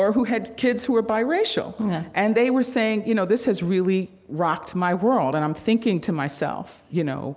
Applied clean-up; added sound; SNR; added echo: none; none; none; none.